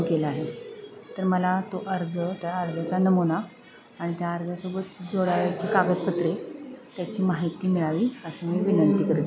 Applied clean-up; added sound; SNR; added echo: none; none; none; none.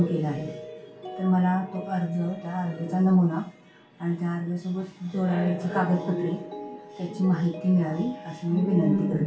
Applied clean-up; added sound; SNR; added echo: none; Mallet percussion; 17 dB; reverberation time 0.2 s.